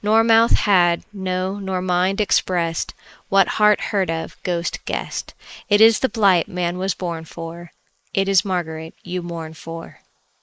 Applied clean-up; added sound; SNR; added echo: neural mask model Resemble Enhance denoiser.